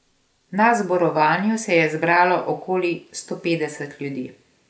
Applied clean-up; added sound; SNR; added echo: none; none; none; none.